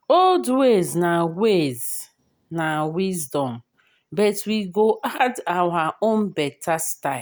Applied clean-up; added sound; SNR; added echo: none; none; none; none.